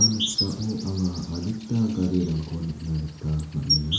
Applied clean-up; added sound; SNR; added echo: none; Insect; 4 dB; reverberation time 0.7 s.